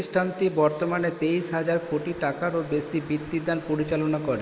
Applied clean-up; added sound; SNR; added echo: neural mask model Resemble Enhance denoiser.